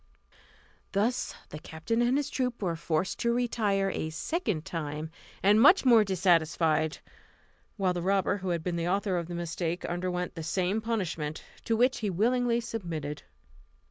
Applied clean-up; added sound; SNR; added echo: none; none; none; none.